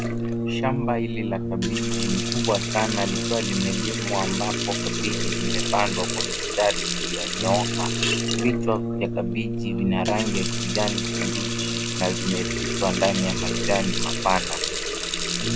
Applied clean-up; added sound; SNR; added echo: none; Water tap, faucet + Brass instrument; -2 dB; none.